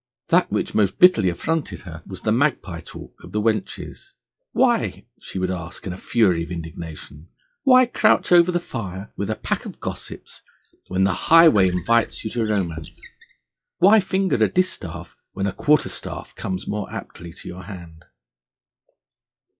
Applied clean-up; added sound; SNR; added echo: classical method log-MMSE.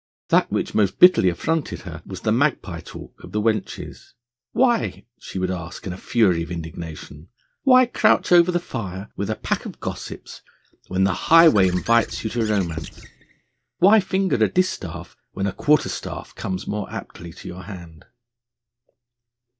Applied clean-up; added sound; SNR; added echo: neural mask model DeepFilterNet 3.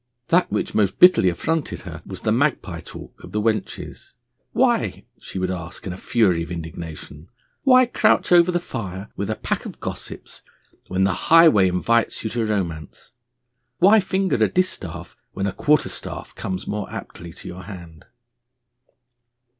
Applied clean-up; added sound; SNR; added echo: none; none; none; none.